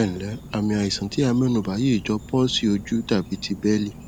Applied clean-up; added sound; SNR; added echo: none; Insect; 17 dB; none.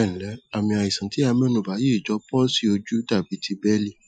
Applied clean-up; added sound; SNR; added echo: classical method Wiener filter.